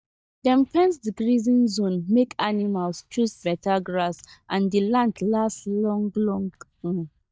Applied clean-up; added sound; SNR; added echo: neural mask model DeepFilterNet 3.